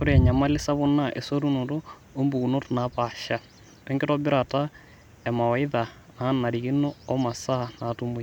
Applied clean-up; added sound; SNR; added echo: none; none; none; none.